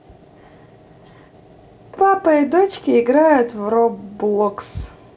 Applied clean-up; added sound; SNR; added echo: none; none; none; none.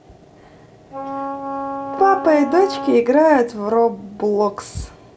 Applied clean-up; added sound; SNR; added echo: none; Wind instrument, woodwind instrument; 10 dB; none.